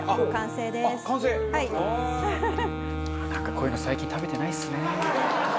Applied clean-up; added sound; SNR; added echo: none; Wind instrument, woodwind instrument; 7 dB; none.